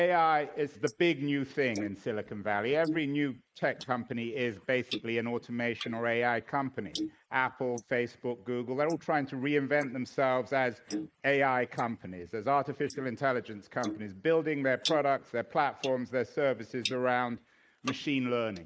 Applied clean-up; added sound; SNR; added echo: neural mask model Resemble Enhance denoiser.